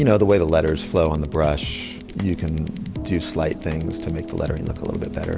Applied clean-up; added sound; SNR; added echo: none; none; none; none.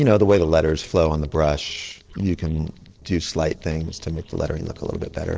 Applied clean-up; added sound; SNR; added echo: neural separator model SepFormer DNS4.